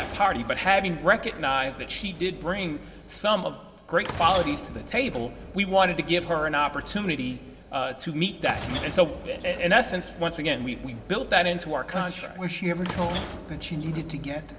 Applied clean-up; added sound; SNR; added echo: none; Sliding door / Train; 13 dB; reverberation time 1.5 s.